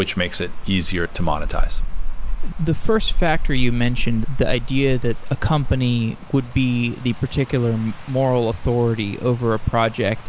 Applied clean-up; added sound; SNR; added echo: none; Rain; 0 dB; none.